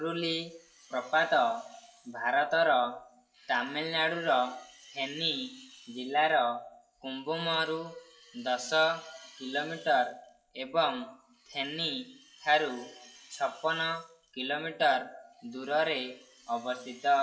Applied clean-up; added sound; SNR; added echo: classical method WPE with log-MMSE.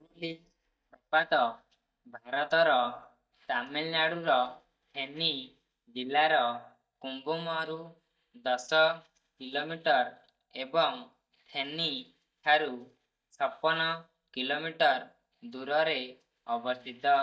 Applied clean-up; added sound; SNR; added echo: neural mask model DeepFilterNet 3.